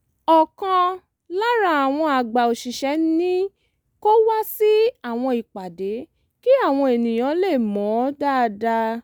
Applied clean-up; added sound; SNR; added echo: none; none; none; none.